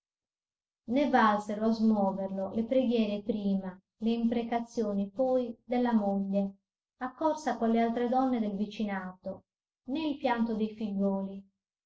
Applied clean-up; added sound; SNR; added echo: none; none; none; none.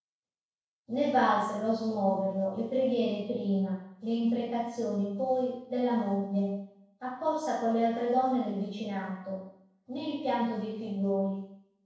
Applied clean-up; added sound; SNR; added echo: none; none; none; reverberation time 0.7 s.